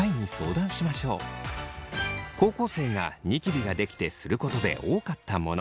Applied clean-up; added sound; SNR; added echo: none; none; none; none.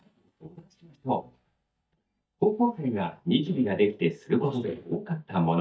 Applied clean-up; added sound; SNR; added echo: neural mask model DeepFilterNet 3.